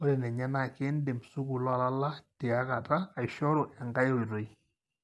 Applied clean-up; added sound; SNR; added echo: none; none; none; none.